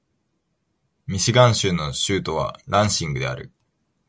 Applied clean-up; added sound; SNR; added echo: none; none; none; none.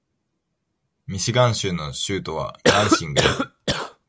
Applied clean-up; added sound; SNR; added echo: none; Cough; -5 dB; none.